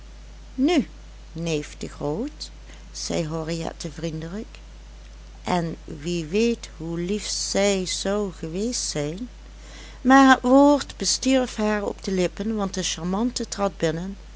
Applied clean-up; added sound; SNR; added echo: none; none; none; none.